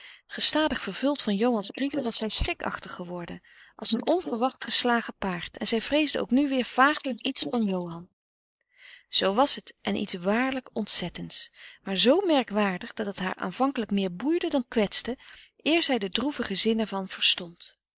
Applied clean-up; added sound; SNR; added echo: neural mask model Resemble Enhance denoiser.